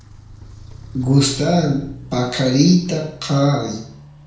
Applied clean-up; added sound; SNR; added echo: none; Walk, footsteps; 18 dB; reverberation time 0.5 s.